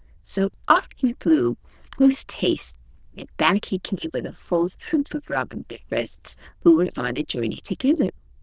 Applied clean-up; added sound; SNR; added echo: neural diffusion model UNIVERSE++.